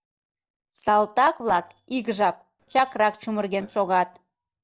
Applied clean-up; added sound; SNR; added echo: neural separator model SepFormer DNS4.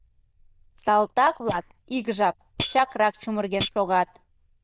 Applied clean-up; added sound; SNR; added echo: neural diffusion model UNIVERSE++.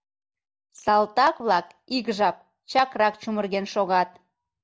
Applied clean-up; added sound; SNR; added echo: none; none; none; none.